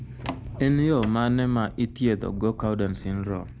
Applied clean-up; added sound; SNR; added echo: none; Door + Wind; 14 dB; none.